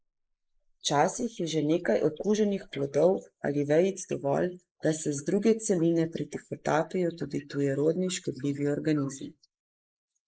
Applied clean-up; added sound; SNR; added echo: neural mask model Resemble Enhance denoiser.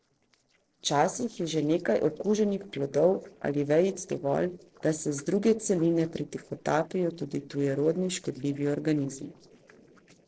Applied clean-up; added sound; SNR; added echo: neural separator model SepFormer DNS4.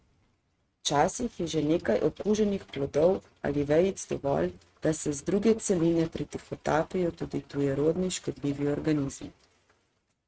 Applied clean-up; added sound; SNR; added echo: neural mask model RNNoise.